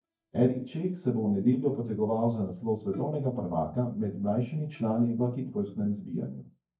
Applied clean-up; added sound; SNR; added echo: neural mask model DeepFilterNet 3.